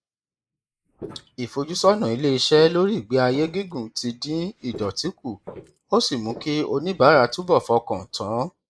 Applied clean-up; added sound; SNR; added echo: neural mask model Resemble Enhance denoiser.